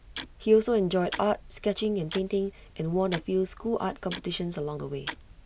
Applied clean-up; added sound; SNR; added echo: none; Tick-tock; 16 dB; none.